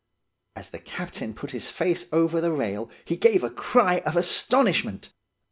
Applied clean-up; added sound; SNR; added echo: none; none; none; none.